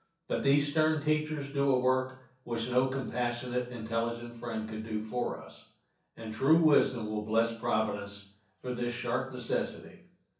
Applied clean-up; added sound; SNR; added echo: none; none; none; reverberation time 0.6 s.